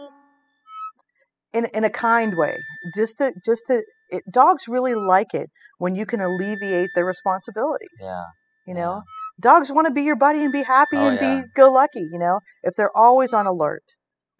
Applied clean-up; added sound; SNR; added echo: classical method spectral subtraction.